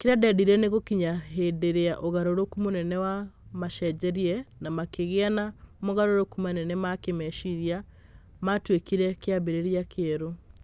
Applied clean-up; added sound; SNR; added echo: none; none; none; none.